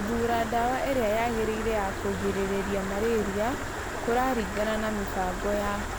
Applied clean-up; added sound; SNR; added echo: none; Stream; 4 dB; none.